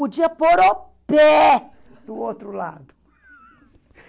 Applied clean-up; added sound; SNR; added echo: none; none; none; none.